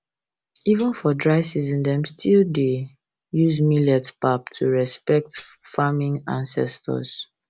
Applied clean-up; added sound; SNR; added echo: none; Tambourine; 16 dB; none.